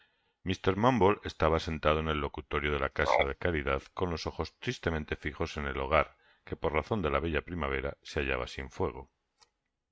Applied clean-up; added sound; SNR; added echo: neural mask model RNNoise.